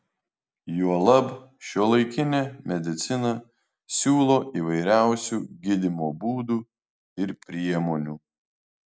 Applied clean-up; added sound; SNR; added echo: none; none; none; none.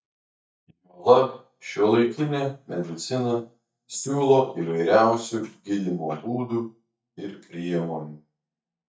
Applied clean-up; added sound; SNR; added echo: neural mask model DeepFilterNet 3.